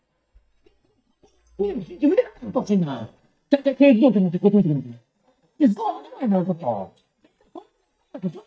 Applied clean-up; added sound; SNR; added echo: neural mask model DeepFilterNet 3.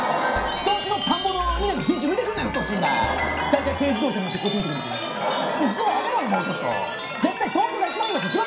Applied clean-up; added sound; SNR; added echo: none; Chime; 3 dB; reverberation time 0.3 s.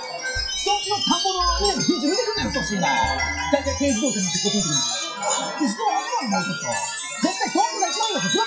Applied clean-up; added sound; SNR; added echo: classical method WPE with log-MMSE.